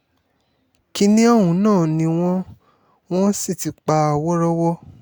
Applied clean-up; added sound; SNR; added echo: none; none; none; none.